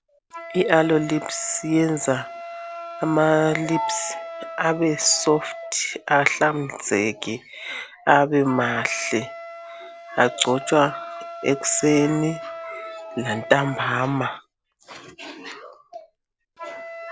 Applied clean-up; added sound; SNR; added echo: none; Wind instrument, woodwind instrument; 14 dB; none.